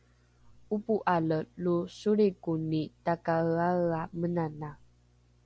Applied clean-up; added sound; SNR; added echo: none; none; none; none.